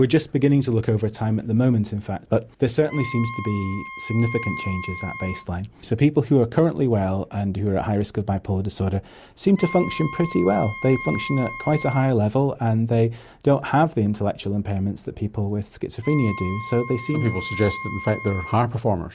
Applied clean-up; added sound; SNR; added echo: none; Wind instrument, woodwind instrument; 13 dB; none.